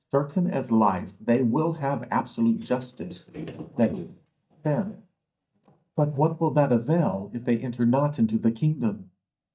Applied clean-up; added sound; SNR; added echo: neural mask model DeepFilterNet 3.